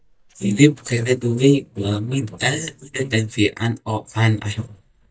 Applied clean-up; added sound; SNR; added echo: neural mask model DeepFilterNet 3.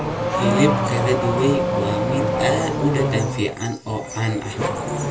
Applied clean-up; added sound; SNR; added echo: none; Accelerating, revving, vroom / Car; -1 dB; reverberation time 0.2 s.